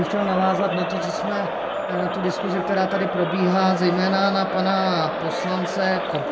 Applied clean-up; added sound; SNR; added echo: none; Crowd; 3 dB; reverberation time 1.2 s.